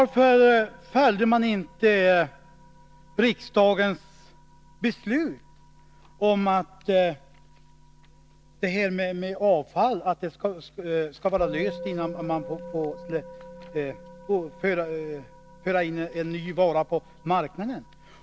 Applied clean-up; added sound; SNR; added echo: none; Musical instrument; 19 dB; none.